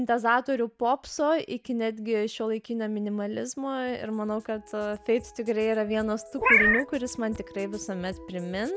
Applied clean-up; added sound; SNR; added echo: none; Meow; -4 dB; none.